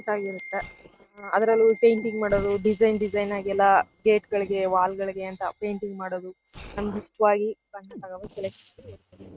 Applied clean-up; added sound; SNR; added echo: neural mask model RNNoise.